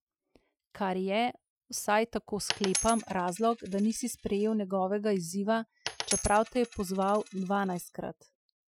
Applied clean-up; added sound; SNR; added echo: classical method Wiener filter.